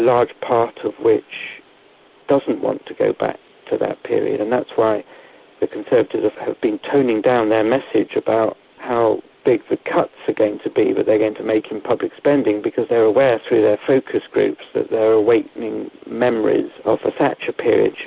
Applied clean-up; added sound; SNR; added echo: none; none; none; none.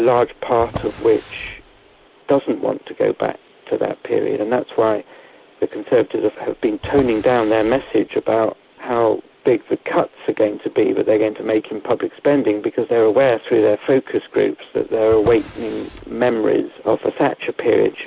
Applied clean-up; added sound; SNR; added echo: none; Drawer open or close; 16 dB; none.